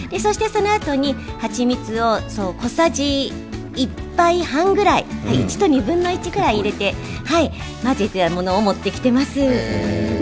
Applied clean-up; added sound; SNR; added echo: none; none; none; none.